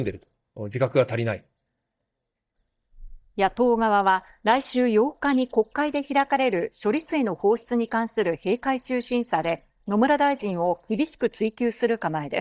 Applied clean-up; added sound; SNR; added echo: neural mask model DeepFilterNet 3.